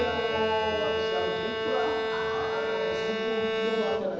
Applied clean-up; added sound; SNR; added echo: none; Bowed string instrument; -3 dB; reverberation time 1.0 s.